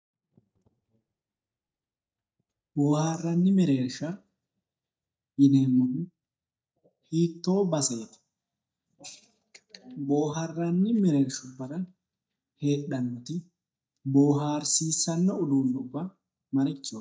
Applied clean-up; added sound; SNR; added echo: neural mask model DeepFilterNet 3.